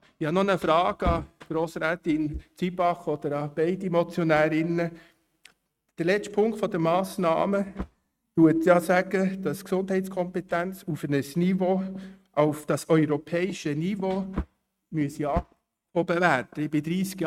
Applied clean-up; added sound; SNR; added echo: neural mask model RNNoise.